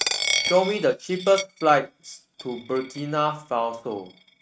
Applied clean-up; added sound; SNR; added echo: neural mask model RNNoise.